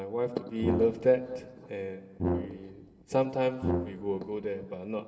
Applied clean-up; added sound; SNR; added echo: none; Brass instrument; 4 dB; reverberation time 1.6 s.